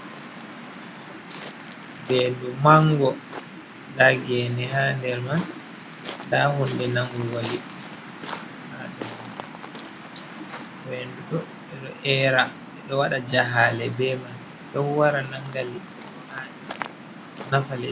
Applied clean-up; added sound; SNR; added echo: none; Waves, surf; 13 dB; none.